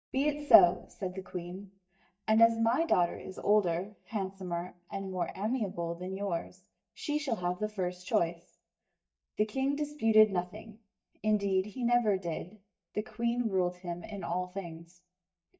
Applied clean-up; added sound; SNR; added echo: neural mask model DeepFilterNet 3.